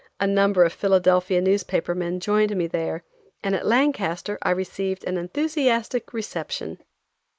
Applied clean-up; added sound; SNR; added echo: neural mask model Resemble Enhance denoiser.